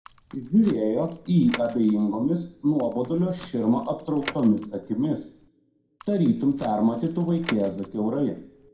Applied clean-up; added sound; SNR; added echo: none; Door / Car; 18 dB; reverberation time 0.5 s.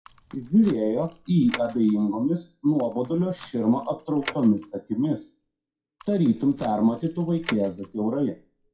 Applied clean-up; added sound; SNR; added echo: classical method WPE with log-MMSE.